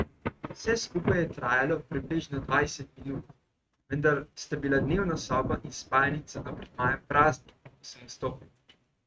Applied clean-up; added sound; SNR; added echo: neural mask model RNNoise.